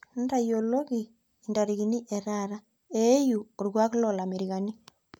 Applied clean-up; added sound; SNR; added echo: none; none; none; none.